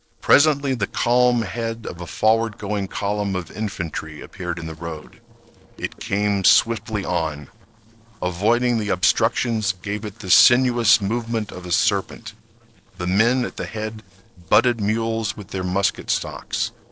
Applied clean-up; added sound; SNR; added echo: neural separator model SepFormer DNS4.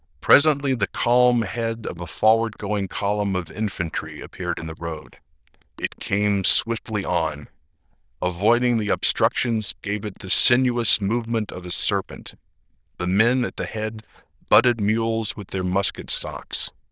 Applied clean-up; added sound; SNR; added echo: neural diffusion model UNIVERSE++.